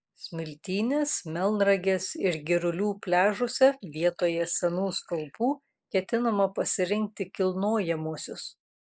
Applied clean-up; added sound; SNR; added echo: neural mask model Resemble Enhance denoiser.